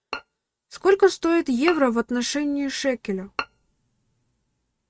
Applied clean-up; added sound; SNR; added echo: neural mask model RNNoise.